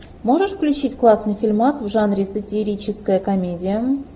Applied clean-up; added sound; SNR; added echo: none; none; none; none.